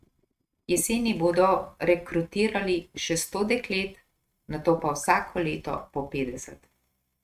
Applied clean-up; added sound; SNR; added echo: neural mask model RNNoise.